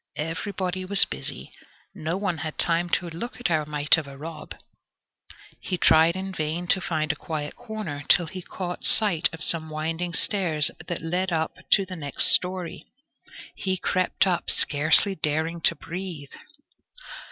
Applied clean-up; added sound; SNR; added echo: none; none; none; none.